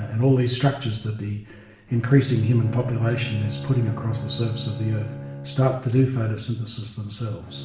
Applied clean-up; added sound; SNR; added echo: none; Bowed string instrument; 12 dB; reverberation time 0.8 s.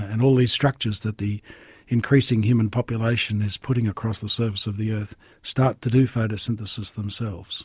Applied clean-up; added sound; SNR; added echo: none; none; none; none.